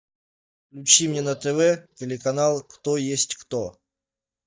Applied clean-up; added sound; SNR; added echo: neural mask model DeepFilterNet 3.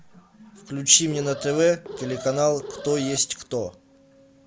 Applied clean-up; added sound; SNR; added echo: none; Alarm; 12 dB; none.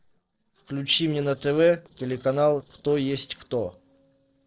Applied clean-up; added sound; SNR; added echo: neural separator model SepFormer DNS4.